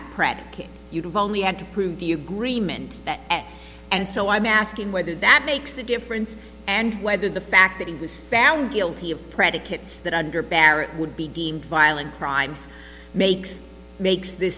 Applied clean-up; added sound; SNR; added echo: none; none; none; none.